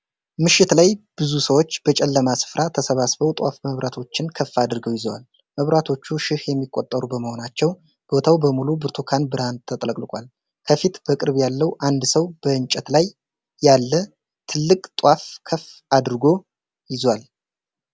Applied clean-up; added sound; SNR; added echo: none; none; none; none.